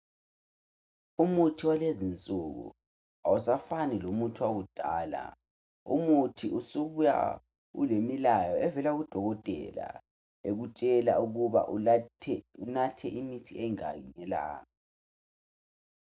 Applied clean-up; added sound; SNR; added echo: none; none; none; none.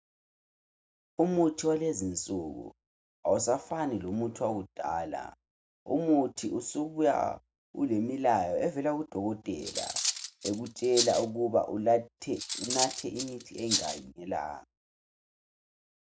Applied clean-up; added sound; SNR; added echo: none; Cutlery, silverware; 3 dB; none.